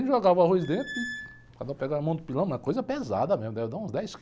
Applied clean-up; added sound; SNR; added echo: none; Squeak; 12 dB; none.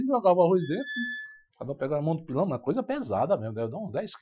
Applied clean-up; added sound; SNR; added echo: classical method Wiener filter.